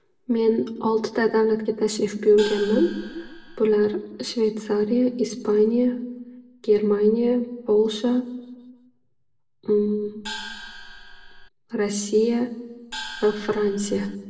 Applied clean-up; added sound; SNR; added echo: none; Gong; 14 dB; reverberation time 0.9 s.